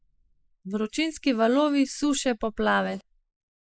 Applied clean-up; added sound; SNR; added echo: neural mask model Resemble Enhance denoiser.